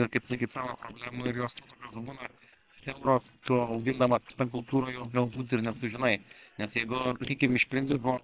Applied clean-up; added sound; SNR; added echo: neural separator model SepFormer WHAM!.